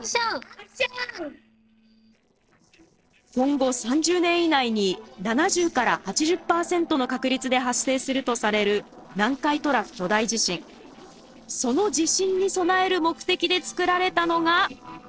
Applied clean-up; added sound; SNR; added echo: neural separator model SepFormer DNS4.